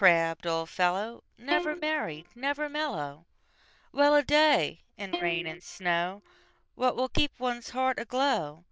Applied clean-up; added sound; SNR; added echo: neural diffusion model UNIVERSE++.